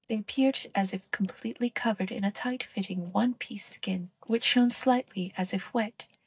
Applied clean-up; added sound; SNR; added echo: neural mask model DeepFilterNet 3.